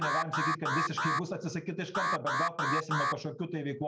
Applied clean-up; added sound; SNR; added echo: none; Alarm; -3 dB; none.